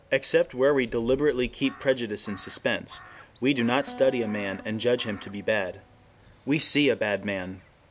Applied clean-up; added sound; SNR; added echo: none; Crow + Acoustic guitar; 20 dB; none.